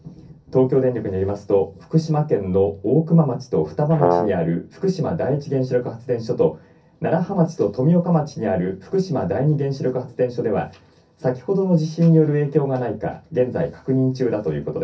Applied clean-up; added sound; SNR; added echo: none; Brass instrument; -1 dB; reverberation time 0.3 s.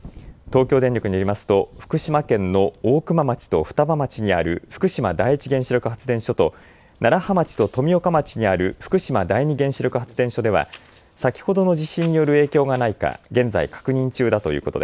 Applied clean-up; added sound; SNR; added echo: none; none; none; none.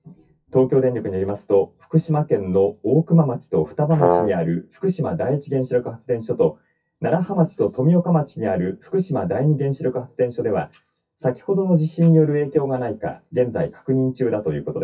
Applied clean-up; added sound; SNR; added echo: classical method WPE with log-MMSE.